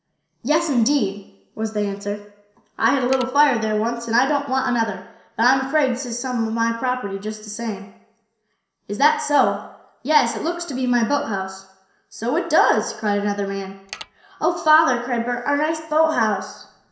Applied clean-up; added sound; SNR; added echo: none; Mechanisms; 14 dB; reverberation time 0.7 s.